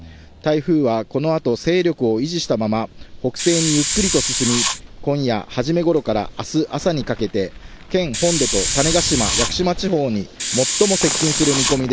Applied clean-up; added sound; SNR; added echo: none; Hiss; 1 dB; none.